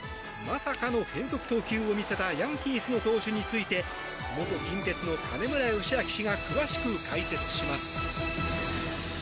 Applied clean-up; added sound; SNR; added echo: none; none; none; none.